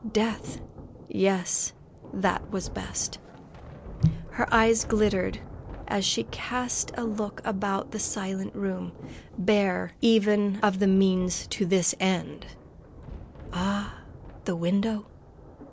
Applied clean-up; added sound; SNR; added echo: none; Thunder; 15 dB; none.